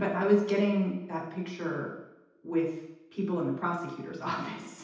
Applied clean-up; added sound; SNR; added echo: none; none; none; reverberation time 0.8 s.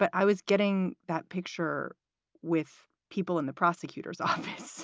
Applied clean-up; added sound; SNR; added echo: none; none; none; none.